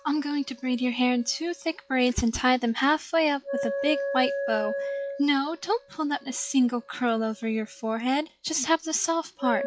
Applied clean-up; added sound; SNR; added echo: classical method log-MMSE.